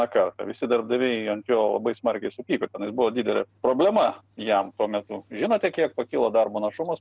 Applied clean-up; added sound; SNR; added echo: none; none; none; none.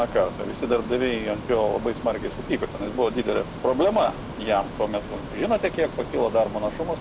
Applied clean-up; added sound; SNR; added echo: none; Ocean; 10 dB; none.